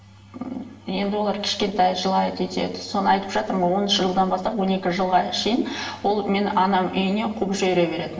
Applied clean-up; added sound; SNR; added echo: none; none; none; reverberation time 0.8 s.